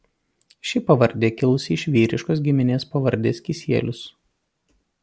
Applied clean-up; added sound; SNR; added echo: none; none; none; none.